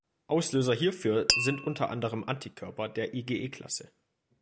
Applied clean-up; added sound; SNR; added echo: none; Tap; 2 dB; none.